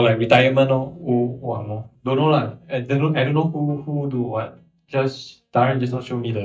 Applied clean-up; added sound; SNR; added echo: neural mask model DeepFilterNet 3.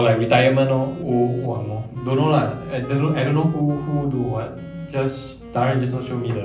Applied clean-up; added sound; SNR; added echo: none; Wind instrument, woodwind instrument; 18 dB; reverberation time 0.6 s.